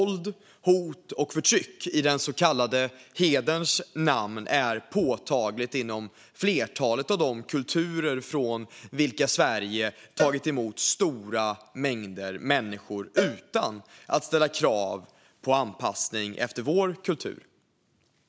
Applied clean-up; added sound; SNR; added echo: none; Cowbell; 10 dB; none.